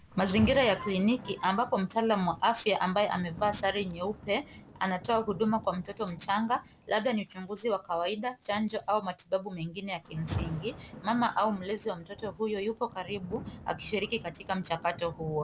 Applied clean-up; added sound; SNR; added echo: none; Rain; 14 dB; none.